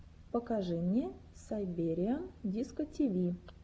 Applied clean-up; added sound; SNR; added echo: none; none; none; none.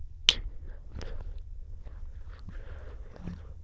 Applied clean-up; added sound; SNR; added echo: neural diffusion model UNIVERSE++.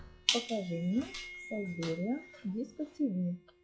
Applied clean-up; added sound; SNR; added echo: classical method log-MMSE.